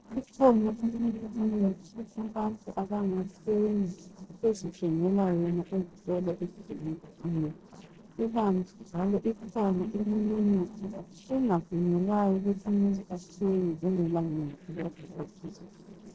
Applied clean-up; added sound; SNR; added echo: neural separator model SepFormer DNS4.